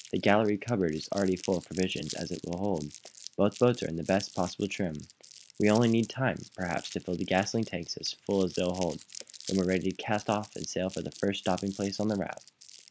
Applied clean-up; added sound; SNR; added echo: none; Crumpling, crinkling; 18 dB; none.